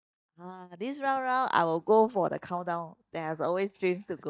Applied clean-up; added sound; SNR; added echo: neural mask model DeepFilterNet 3.